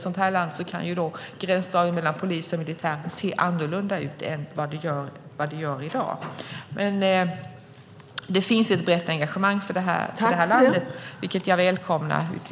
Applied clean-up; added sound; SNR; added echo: none; none; none; none.